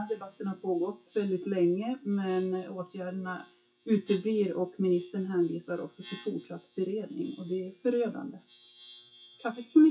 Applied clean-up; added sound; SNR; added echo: classical method WPE with log-MMSE.